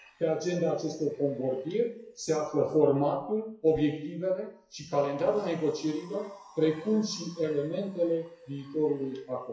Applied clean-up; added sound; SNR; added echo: classical method WPE with log-MMSE.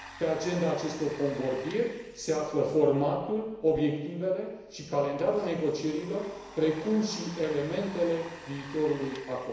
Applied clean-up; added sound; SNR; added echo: none; Domestic sounds, home sounds; 18 dB; reverberation time 1.0 s.